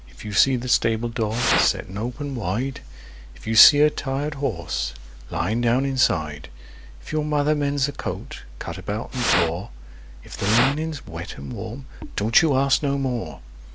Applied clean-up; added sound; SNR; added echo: none; Fire; -1 dB; none.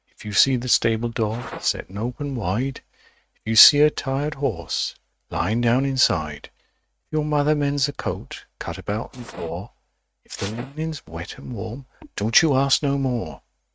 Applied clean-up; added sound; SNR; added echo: neural mask model RNNoise.